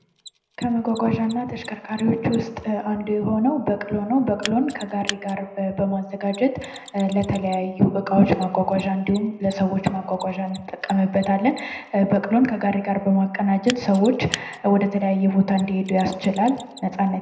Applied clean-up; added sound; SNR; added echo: none; Mechanisms; 20 dB; reverberation time 0.7 s.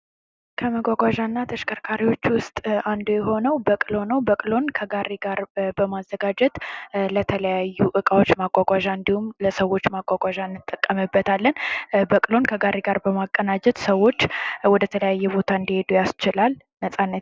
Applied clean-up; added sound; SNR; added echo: none; none; none; none.